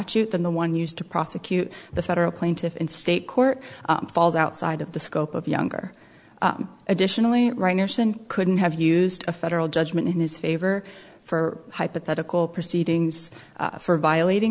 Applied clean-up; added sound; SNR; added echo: none; none; none; none.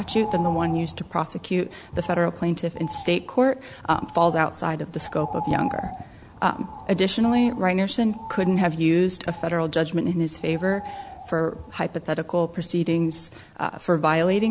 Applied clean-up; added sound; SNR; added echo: none; Bird; 13 dB; none.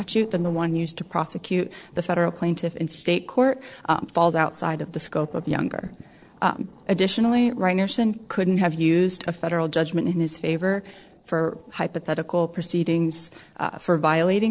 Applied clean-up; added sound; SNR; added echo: neural separator model SepFormer DNS4.